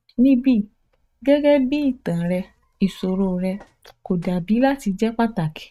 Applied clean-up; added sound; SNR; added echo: neural mask model RNNoise.